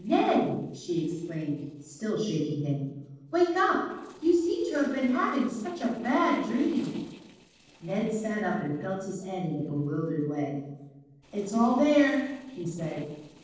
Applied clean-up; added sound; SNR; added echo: neural separator model SepFormer DNS4.